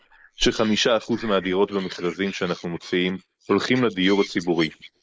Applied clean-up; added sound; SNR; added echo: neural mask model Resemble Enhance denoiser.